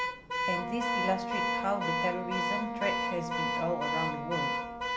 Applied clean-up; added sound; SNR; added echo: none; Alarm / Car + Wind instrument, woodwind instrument; -3 dB; none.